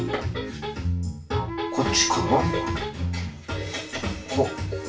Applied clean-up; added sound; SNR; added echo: none; Wind instrument, woodwind instrument; 7 dB; reverberation time 0.3 s.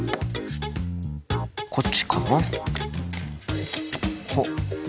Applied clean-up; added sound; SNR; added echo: none; none; none; none.